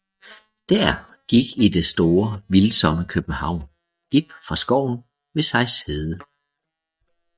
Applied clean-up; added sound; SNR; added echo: neural mask model DeepFilterNet 3.